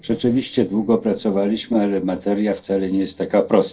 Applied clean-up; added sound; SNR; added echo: neural separator model SepFormer DNS4.